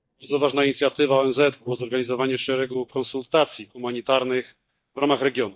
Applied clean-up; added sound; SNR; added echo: neural mask model DeepFilterNet 3.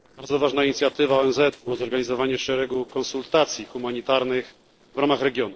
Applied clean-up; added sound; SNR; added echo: neural separator model SepFormer DNS4.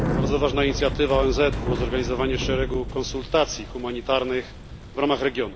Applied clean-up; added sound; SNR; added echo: none; Bicycle; 5 dB; none.